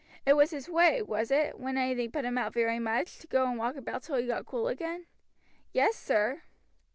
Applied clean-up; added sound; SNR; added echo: none; none; none; none.